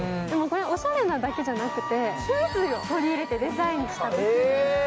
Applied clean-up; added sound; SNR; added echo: none; Wind instrument, woodwind instrument; 14 dB; none.